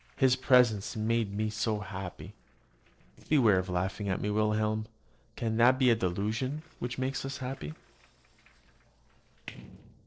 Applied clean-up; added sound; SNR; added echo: neural separator model SepFormer DNS4.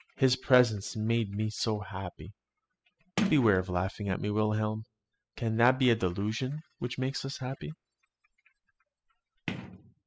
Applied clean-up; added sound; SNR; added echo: classical method spectral subtraction.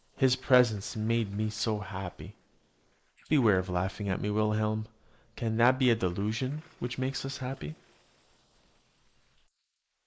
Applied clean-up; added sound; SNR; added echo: neural mask model Resemble Enhance denoiser.